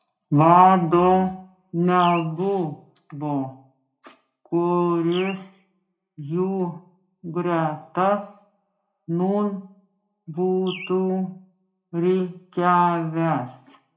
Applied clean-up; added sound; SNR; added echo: none; Bird; 19 dB; reverberation time 0.4 s.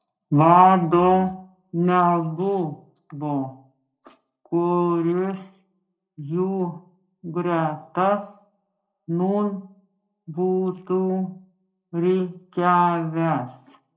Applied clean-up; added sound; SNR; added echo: neural separator model SepFormer DNS4.